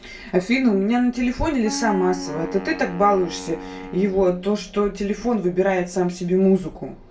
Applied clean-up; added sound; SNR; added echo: none; Wind instrument, woodwind instrument; 12 dB; reverberation time 0.2 s.